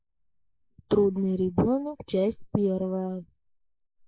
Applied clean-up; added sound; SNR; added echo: neural mask model Resemble Enhance denoiser.